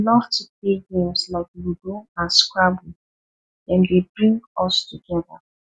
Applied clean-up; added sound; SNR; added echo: none; none; none; none.